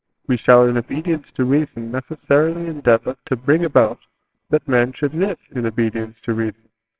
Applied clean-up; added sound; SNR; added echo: neural separator model SepFormer WHAMR!.